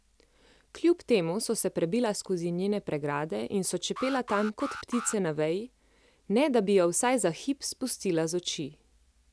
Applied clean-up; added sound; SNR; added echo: none; Alarm; 11 dB; none.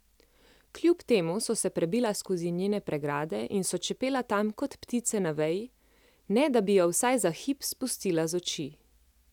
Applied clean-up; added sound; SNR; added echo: none; none; none; none.